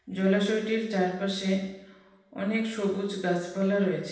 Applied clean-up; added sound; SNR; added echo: none; none; none; reverberation time 0.9 s.